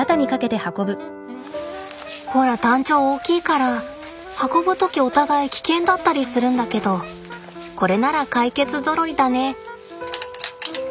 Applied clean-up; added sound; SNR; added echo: none; Wind instrument, woodwind instrument; 20 dB; none.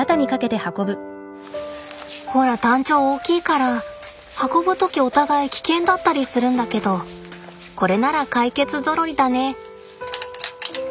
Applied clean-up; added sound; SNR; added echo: none; none; none; none.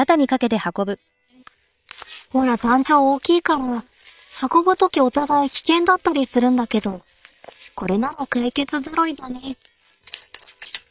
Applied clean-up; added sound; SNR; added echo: neural separator model SepFormer WHAM!.